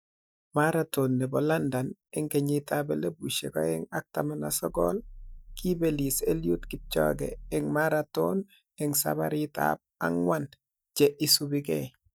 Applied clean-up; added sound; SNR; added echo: neural mask model DeepFilterNet 3.